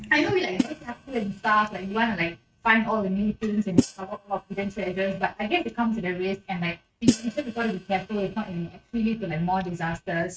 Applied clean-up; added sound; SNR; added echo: neural mask model RNNoise.